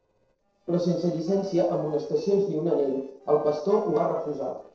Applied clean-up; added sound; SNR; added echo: neural separator model SepFormer DNS4.